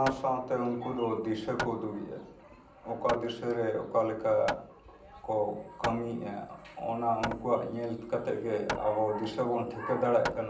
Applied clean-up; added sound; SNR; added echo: none; Hammer; 11 dB; reverberation time 0.6 s.